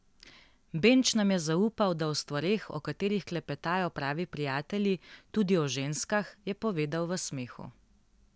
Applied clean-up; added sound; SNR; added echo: none; none; none; none.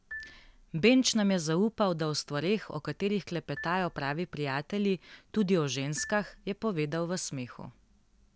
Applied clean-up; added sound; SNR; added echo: none; Marimba, xylophone; 20 dB; none.